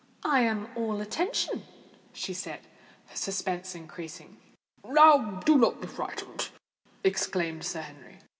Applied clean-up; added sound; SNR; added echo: none; none; none; none.